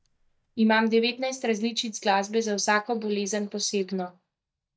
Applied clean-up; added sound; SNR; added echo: neural mask model DeepFilterNet 3.